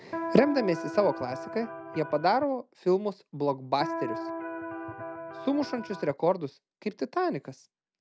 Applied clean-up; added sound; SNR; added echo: none; Electric guitar; 7 dB; none.